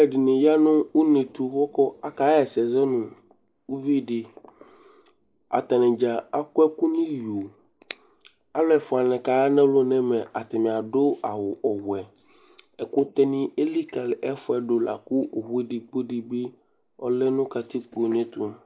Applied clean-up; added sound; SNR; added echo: neural mask model Resemble Enhance denoiser.